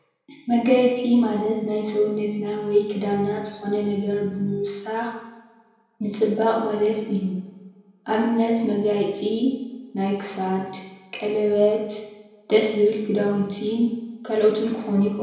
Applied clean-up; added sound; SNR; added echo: none; none; none; reverberation time 0.9 s.